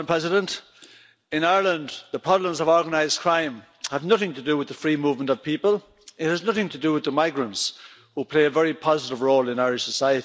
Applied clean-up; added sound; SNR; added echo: none; none; none; none.